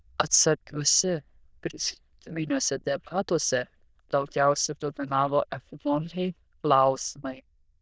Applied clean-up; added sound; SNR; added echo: neural diffusion model UNIVERSE++.